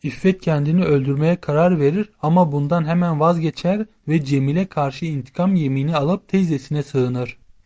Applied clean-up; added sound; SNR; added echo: none; none; none; none.